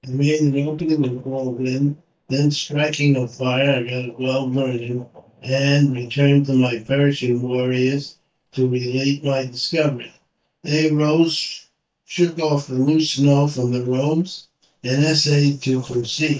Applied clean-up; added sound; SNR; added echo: neural mask model DeepFilterNet 3.